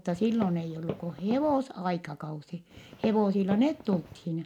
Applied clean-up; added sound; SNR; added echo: none; Walk, footsteps; 12 dB; none.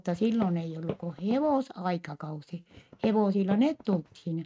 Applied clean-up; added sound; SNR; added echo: neural mask model RNNoise.